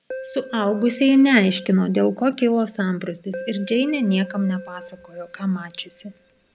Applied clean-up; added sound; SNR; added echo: none; Keyboard (musical); 18 dB; none.